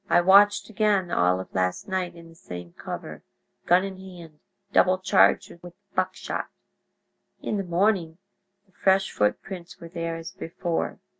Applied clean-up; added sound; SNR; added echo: none; none; none; none.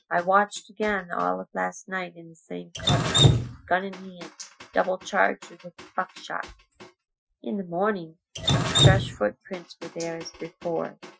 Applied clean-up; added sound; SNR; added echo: classical method Wiener filter.